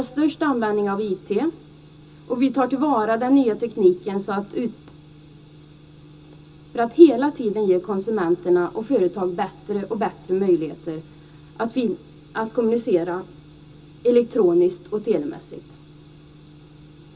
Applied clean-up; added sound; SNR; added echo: none; none; none; reverberation time 0.2 s.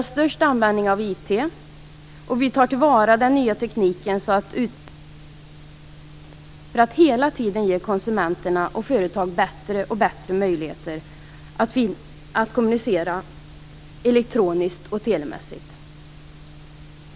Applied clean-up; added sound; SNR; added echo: none; none; none; none.